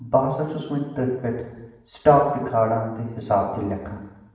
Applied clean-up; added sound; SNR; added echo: none; none; none; reverberation time 1.0 s.